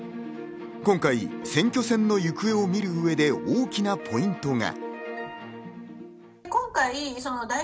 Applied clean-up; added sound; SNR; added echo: none; none; none; none.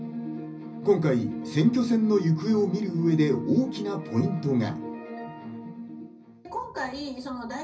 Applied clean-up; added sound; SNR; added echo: none; none; none; reverberation time 0.4 s.